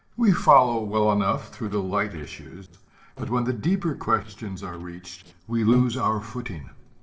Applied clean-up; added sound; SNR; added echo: neural separator model SepFormer DNS4.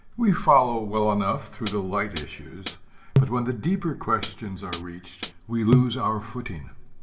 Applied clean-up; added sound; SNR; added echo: none; Hi-hat; 3 dB; reverberation time 0.8 s.